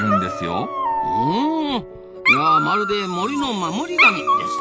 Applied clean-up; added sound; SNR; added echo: none; Dog; -3 dB; none.